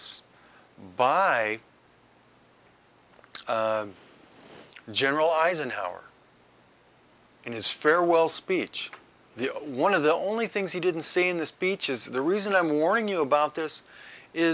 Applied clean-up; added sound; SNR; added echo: none; none; none; none.